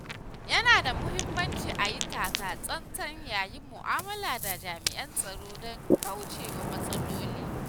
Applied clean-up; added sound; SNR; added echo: none; Ocean; 2 dB; none.